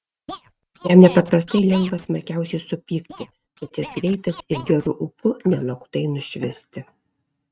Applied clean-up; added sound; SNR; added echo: neural mask model RNNoise.